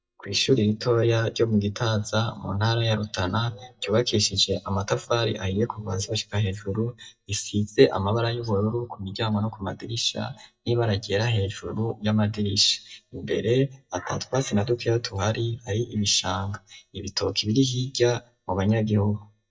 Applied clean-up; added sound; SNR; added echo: neural mask model DeepFilterNet 3.